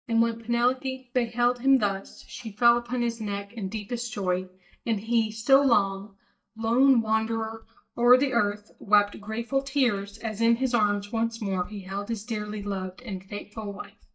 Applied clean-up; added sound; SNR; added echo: neural mask model DeepFilterNet 3.